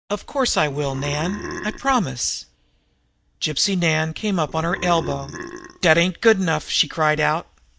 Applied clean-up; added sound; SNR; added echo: neural mask model DeepFilterNet 3.